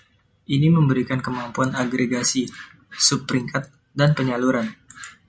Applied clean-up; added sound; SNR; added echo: none; none; none; none.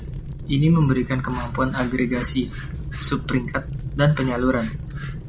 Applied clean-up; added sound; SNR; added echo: none; Fire; 8 dB; none.